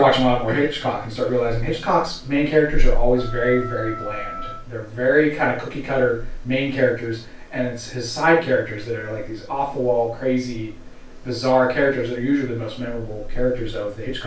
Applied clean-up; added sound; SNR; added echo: none; Wind instrument, woodwind instrument; 14 dB; reverberation time 0.3 s.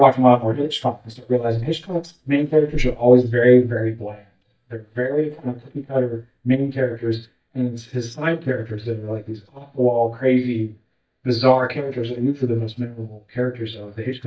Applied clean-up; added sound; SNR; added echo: neural mask model DeepFilterNet 3.